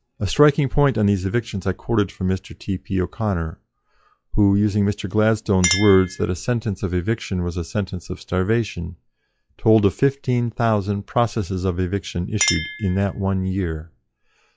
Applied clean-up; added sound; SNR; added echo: classical method log-MMSE.